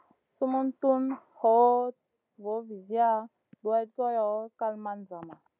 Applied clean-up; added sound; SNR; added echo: none; none; none; none.